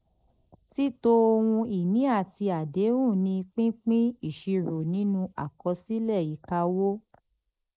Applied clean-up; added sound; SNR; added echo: neural mask model Resemble Enhance denoiser.